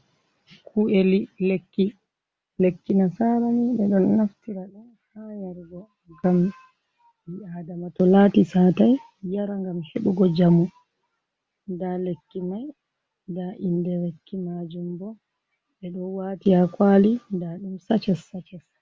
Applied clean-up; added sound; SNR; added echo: none; none; none; none.